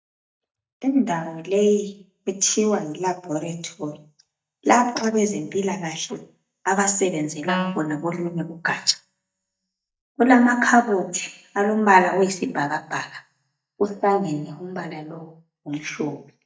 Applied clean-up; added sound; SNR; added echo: neural mask model DeepFilterNet 3.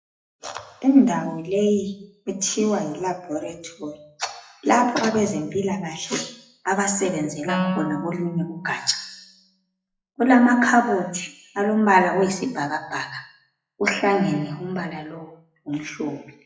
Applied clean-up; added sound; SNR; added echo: classical method WPE with log-MMSE.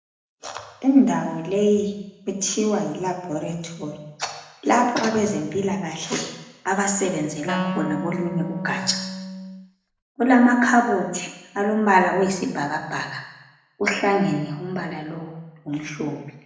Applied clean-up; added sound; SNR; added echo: none; Wind instrument, woodwind instrument; 7 dB; reverberation time 0.9 s.